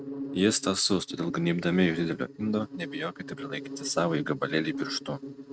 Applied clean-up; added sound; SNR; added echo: neural mask model RNNoise.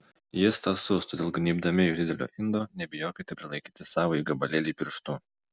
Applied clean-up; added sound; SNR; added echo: none; none; none; none.